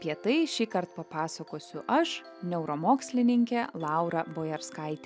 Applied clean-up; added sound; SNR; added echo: none; none; none; none.